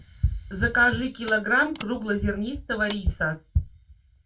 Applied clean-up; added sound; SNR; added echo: none; Mechanisms; 14 dB; reverberation time 0.2 s.